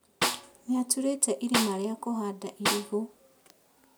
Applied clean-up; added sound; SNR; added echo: none; Snare drum; 3 dB; none.